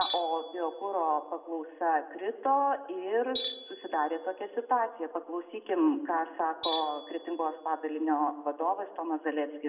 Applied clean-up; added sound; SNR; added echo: none; Tools; 11 dB; reverberation time 1.0 s.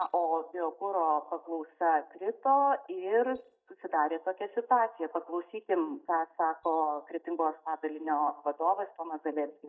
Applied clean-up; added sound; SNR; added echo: neural mask model DeepFilterNet 3.